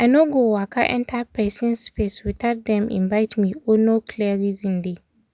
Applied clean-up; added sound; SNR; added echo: none; none; none; none.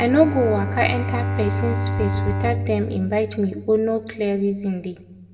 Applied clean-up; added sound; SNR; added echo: none; Bowed string instrument; 4 dB; reverberation time 0.7 s.